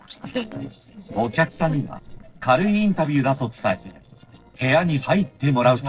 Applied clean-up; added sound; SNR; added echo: neural separator model SepFormer DNS4.